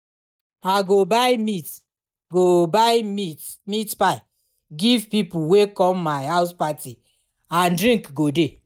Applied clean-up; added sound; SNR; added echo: neural mask model DeepFilterNet 3.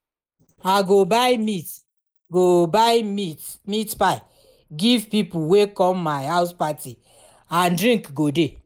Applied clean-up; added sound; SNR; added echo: neural mask model Resemble Enhance denoiser.